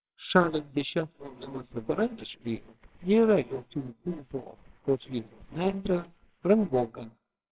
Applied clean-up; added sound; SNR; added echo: neural separator model SepFormer WHAMR!.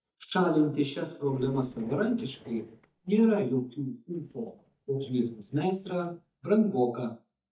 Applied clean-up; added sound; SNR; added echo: neural mask model DeepFilterNet 3.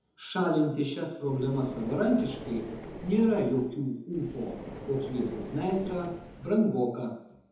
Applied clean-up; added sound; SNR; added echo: none; Car; 13 dB; reverberation time 1.0 s.